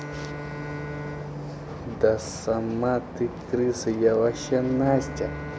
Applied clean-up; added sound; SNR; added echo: none; Bowed string instrument; 12 dB; none.